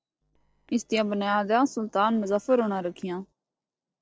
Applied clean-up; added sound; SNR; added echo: neural separator model SepFormer DNS4.